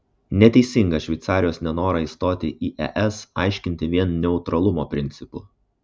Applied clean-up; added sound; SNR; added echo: none; none; none; none.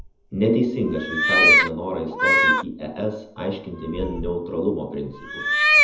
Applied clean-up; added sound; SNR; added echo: none; Meow; -4 dB; reverberation time 0.7 s.